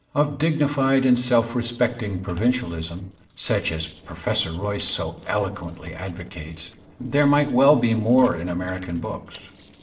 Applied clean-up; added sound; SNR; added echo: neural separator model SepFormer DNS4.